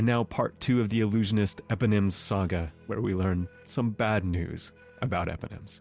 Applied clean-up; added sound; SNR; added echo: none; none; none; none.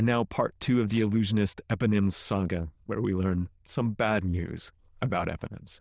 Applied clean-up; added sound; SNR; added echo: neural diffusion model UNIVERSE++.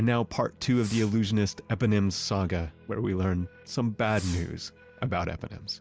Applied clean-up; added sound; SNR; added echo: none; Fireworks; 20 dB; none.